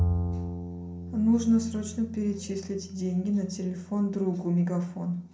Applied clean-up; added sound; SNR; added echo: none; Bowed string instrument; 7 dB; reverberation time 0.6 s.